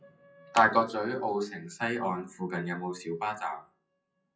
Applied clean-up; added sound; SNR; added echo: classical method WPE with log-MMSE.